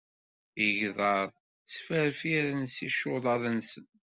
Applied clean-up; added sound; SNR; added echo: none; none; none; none.